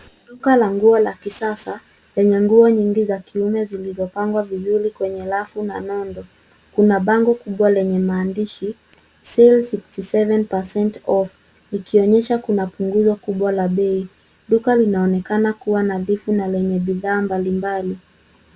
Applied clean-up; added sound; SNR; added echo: none; none; none; none.